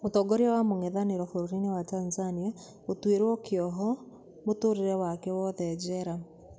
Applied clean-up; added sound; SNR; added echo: none; none; none; none.